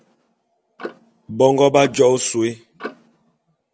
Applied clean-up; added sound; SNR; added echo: none; Clock; 19 dB; none.